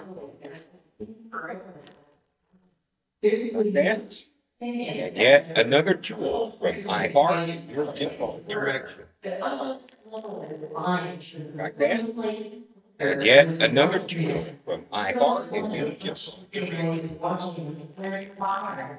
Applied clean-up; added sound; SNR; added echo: neural mask model DeepFilterNet 3.